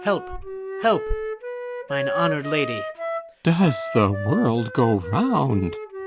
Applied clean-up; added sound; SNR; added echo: none; Wind instrument, woodwind instrument; 8 dB; none.